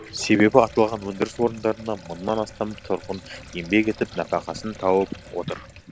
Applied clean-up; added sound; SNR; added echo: none; Sink (filling or washing) + Boat, Water vehicle; 19 dB; none.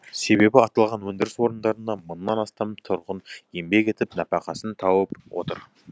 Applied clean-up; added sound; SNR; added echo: none; none; none; none.